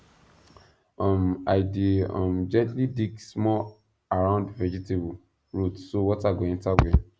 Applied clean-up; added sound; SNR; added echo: none; none; none; none.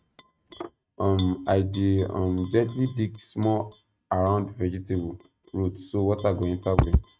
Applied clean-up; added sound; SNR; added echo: neural mask model RNNoise.